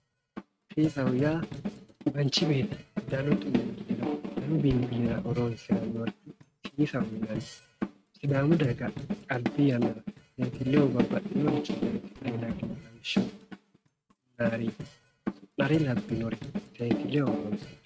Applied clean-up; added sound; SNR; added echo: neural mask model RNNoise.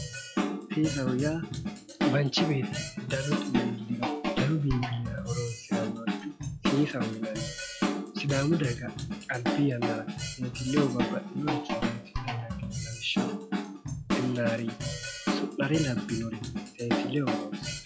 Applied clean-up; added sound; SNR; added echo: classical method log-MMSE.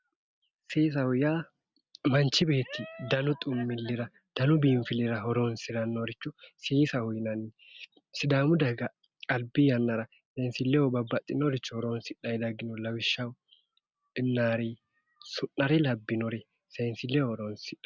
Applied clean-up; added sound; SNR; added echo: none; none; none; none.